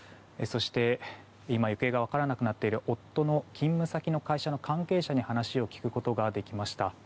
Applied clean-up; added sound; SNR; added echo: none; none; none; none.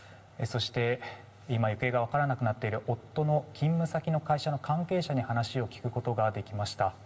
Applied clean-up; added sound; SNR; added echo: none; none; none; reverberation time 0.5 s.